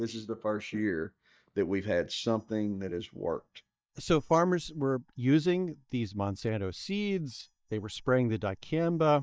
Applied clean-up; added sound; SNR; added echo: neural mask model DeepFilterNet 3.